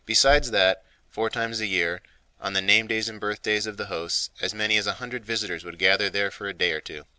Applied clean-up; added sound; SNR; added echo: none; none; none; none.